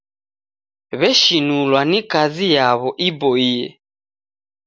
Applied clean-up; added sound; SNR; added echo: none; none; none; none.